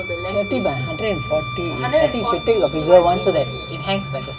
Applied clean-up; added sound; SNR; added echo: none; Bowed string instrument; 12 dB; reverberation time 3.0 s.